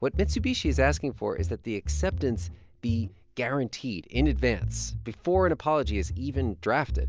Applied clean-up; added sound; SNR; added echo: none; none; none; none.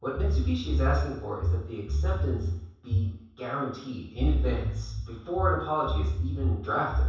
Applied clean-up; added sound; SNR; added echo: none; none; none; reverberation time 0.7 s.